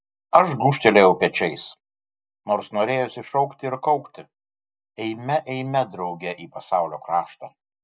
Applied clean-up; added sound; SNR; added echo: none; none; none; none.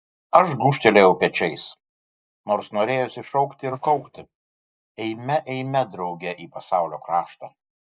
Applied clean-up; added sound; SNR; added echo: neural mask model Resemble Enhance denoiser.